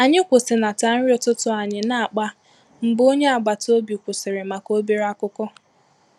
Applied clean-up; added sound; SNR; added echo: none; none; none; none.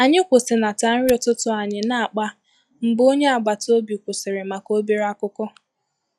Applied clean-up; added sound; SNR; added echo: classical method log-MMSE.